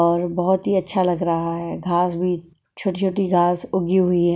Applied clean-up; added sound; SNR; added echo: none; none; none; none.